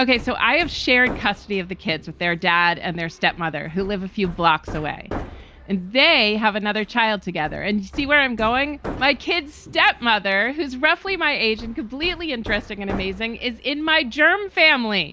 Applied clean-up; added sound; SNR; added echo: none; Hammer; 16 dB; none.